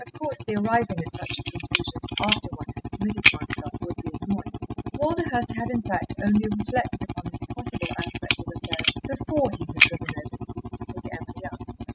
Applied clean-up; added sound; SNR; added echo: classical method spectral subtraction.